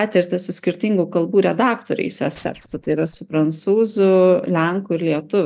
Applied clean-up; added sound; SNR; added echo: neural mask model DeepFilterNet 3.